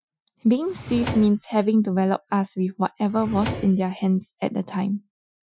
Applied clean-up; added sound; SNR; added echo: classical method Wiener filter.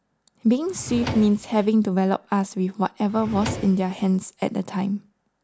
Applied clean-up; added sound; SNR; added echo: none; Drawer open or close; 11 dB; none.